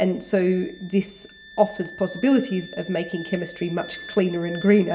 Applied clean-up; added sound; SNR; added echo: none; Wind instrument, woodwind instrument; 19 dB; reverberation time 0.7 s.